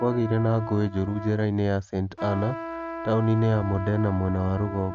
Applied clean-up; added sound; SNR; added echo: neural mask model RNNoise.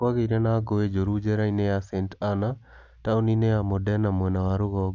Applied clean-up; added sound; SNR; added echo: none; none; none; none.